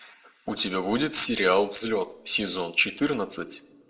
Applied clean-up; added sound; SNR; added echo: none; none; none; reverberation time 0.4 s.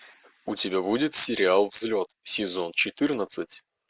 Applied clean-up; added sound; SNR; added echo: none; none; none; none.